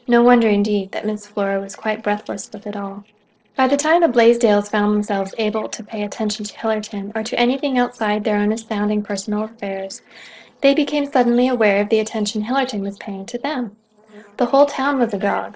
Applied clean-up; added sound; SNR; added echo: neural separator model SepFormer DNS4.